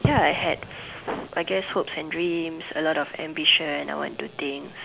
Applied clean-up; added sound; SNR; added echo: none; Fireworks; 9 dB; none.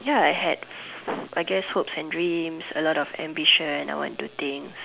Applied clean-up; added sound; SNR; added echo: none; none; none; none.